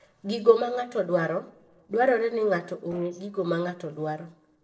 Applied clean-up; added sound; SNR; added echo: neural separator model SepFormer DNS4.